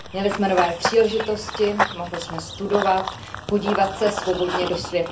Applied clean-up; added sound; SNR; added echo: none; Run / Bird vocalization, bird call, bird song; 6 dB; reverberation time 0.3 s.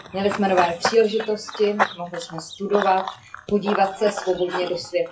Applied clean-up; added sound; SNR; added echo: classical method WPE with log-MMSE.